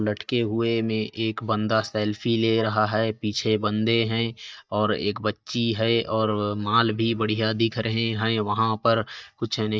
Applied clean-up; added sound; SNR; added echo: neural mask model DeepFilterNet 3.